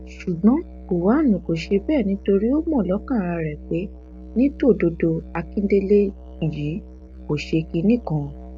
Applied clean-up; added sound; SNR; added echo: none; Musical instrument; 16 dB; none.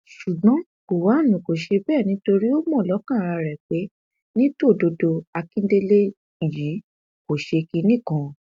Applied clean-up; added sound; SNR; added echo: none; none; none; none.